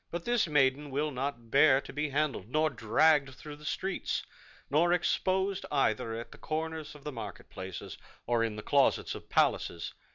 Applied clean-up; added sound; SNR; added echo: none; none; none; none.